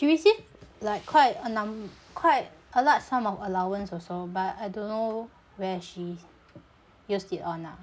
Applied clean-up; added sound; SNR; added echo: none; none; none; none.